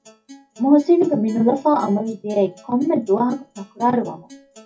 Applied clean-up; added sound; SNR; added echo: classical method WPE with log-MMSE.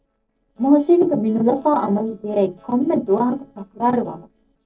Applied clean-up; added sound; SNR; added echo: neural separator model SepFormer DNS4.